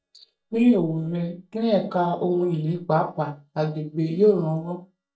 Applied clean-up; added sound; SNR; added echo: neural mask model DeepFilterNet 3.